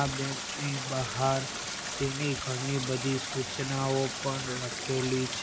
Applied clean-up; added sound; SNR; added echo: none; Stream; 4 dB; none.